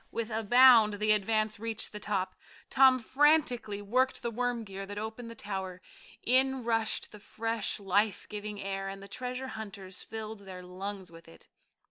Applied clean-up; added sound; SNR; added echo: none; none; none; none.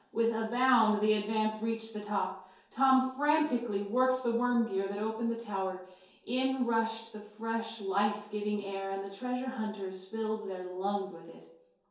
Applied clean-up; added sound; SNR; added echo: none; none; none; reverberation time 2.4 s.